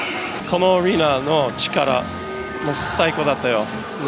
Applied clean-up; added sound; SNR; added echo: none; Wind instrument, woodwind instrument; 16 dB; none.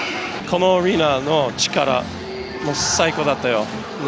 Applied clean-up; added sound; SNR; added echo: none; none; none; none.